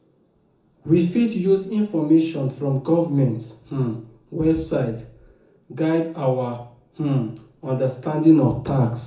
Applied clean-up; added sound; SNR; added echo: none; none; none; reverberation time 0.6 s.